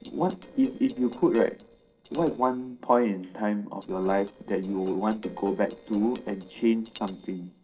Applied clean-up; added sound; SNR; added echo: neural separator model SepFormer DNS4.